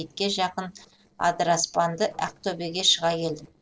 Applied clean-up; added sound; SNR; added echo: neural separator model SepFormer DNS4.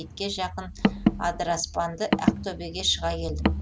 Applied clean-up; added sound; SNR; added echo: none; Car; -2 dB; none.